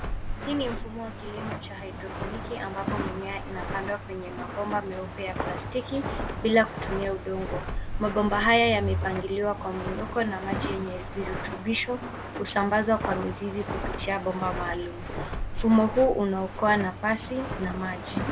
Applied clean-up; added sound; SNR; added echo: none; Walk, footsteps; 6 dB; none.